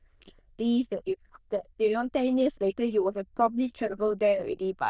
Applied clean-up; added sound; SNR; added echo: neural diffusion model UNIVERSE++.